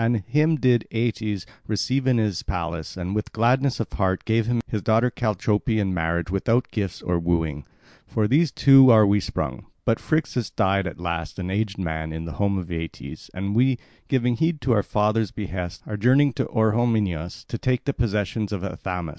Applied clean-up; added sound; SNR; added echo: none; none; none; none.